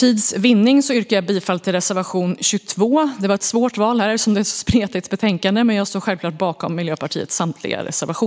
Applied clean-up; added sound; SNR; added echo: none; none; none; none.